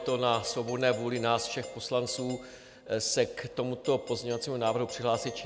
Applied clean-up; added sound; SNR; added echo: none; Doorbell; 17 dB; none.